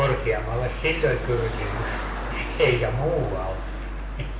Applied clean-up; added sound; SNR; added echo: none; Traffic noise, roadway noise; 11 dB; reverberation time 0.6 s.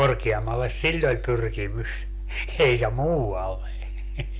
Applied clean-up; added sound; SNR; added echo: none; none; none; none.